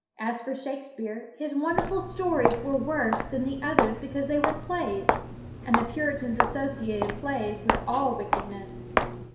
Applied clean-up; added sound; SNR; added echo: none; Walk, footsteps; 1 dB; reverberation time 0.7 s.